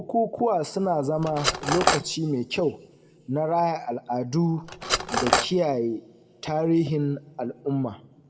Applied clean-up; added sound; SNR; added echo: none; Cutlery, silverware; -1 dB; reverberation time 1.2 s.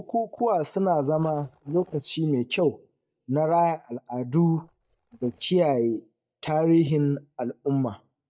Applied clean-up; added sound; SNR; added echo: neural mask model DeepFilterNet 3.